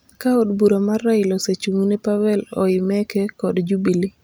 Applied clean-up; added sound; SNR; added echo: none; none; none; none.